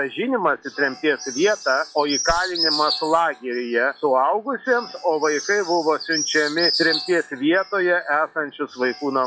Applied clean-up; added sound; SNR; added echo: classical method log-MMSE.